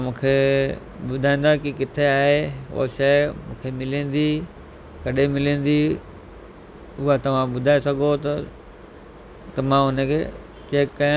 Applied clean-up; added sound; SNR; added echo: none; none; none; none.